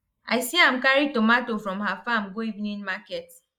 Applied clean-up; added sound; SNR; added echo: neural mask model Resemble Enhance denoiser.